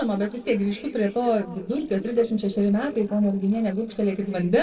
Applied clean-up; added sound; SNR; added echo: neural separator model SepFormer DNS4.